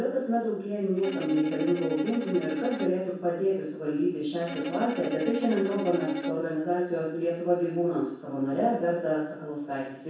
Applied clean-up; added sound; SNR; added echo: none; Bowed string instrument; 8 dB; reverberation time 0.7 s.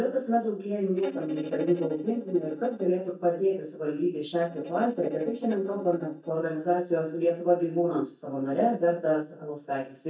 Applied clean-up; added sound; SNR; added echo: neural mask model DeepFilterNet 3.